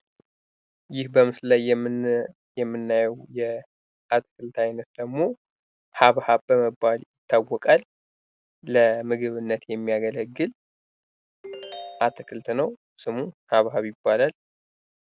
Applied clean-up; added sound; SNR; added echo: none; Ringtone; 16 dB; none.